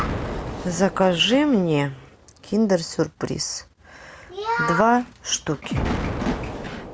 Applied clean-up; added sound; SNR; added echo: none; Explosion; 9 dB; none.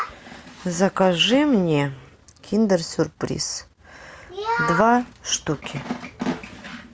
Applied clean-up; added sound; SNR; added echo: none; none; none; none.